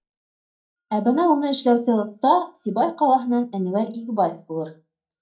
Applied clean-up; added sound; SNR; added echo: neural mask model DeepFilterNet 3.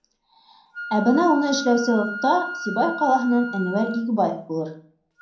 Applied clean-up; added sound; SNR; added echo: none; Wind instrument, woodwind instrument; 12 dB; reverberation time 0.6 s.